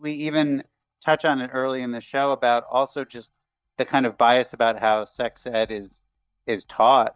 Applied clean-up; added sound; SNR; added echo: neural mask model DeepFilterNet 3.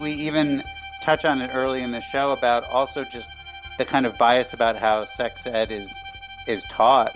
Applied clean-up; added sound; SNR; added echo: none; Bowed string instrument; 16 dB; none.